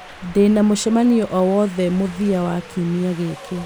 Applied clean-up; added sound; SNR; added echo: none; Wind; 19 dB; none.